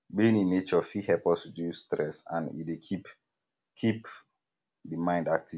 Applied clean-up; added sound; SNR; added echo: none; none; none; none.